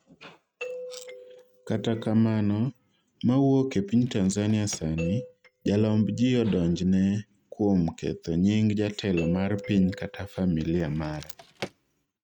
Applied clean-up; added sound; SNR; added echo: neural mask model RNNoise.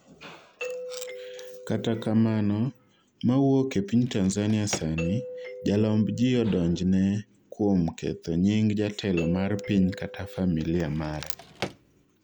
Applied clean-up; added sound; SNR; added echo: none; Drawer open or close + Doorbell; 13 dB; none.